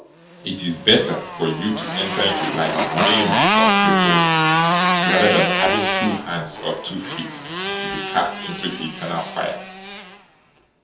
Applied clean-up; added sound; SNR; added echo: none; Motorcycle; -2 dB; reverberation time 0.5 s.